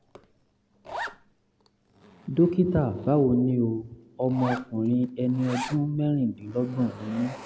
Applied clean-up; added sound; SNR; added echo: none; Zipper (clothing); 15 dB; none.